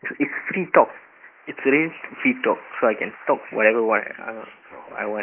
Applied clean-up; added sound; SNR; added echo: neural mask model Resemble Enhance denoiser.